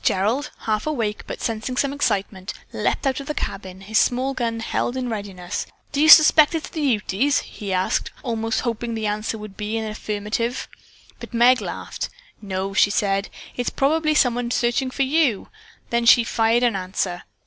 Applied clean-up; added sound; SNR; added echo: none; none; none; none.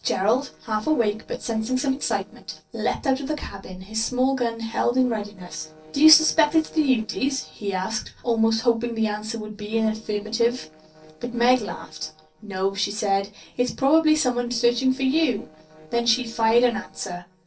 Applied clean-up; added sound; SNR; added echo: neural separator model SepFormer DNS4.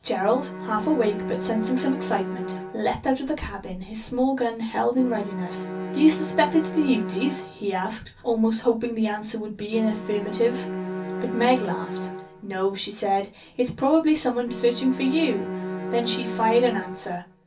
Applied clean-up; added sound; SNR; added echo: none; Bowed string instrument; 9 dB; reverberation time 0.3 s.